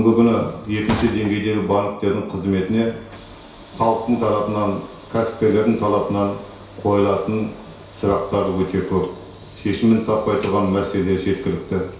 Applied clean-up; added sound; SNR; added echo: none; Sliding door / Train; 18 dB; reverberation time 0.6 s.